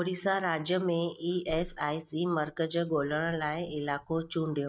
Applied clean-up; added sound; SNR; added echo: neural mask model DeepFilterNet 3.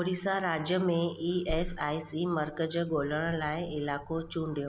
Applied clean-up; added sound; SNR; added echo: none; Wind; 14 dB; none.